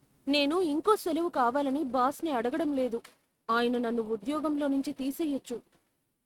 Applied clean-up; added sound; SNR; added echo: neural mask model RNNoise.